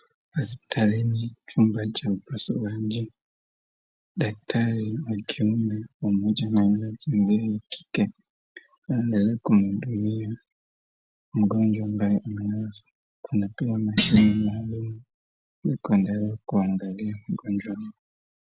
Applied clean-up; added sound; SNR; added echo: none; Thump, thud; 3 dB; none.